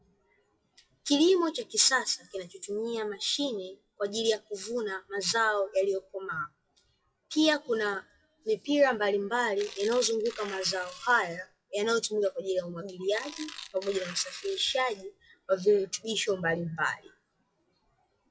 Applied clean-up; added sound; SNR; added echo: classical method WPE with log-MMSE.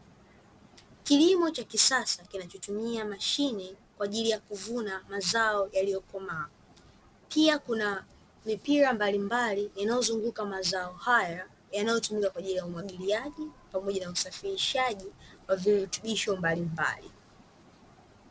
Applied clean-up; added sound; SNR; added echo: none; none; none; none.